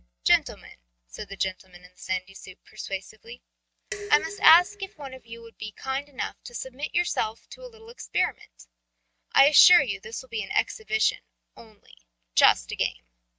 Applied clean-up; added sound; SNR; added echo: neural mask model RNNoise.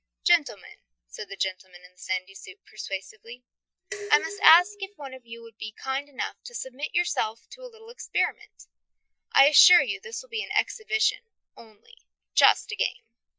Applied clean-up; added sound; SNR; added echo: classical method Wiener filter.